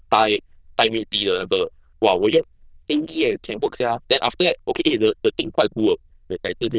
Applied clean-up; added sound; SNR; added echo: neural diffusion model UNIVERSE++.